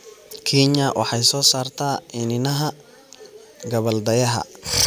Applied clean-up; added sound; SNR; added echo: none; none; none; none.